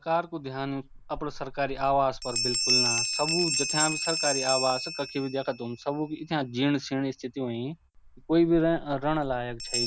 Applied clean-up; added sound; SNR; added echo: none; Bell; 4 dB; none.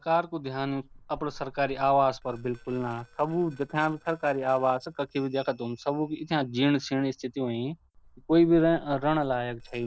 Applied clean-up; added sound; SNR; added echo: neural separator model SepFormer DNS4.